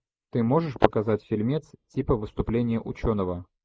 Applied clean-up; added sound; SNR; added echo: neural mask model Resemble Enhance denoiser.